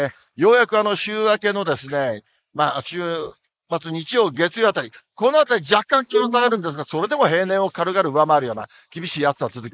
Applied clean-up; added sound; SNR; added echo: neural mask model Resemble Enhance denoiser.